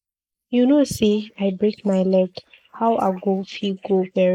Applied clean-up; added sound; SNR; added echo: neural mask model Resemble Enhance denoiser.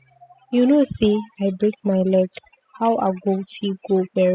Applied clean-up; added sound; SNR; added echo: classical method spectral subtraction.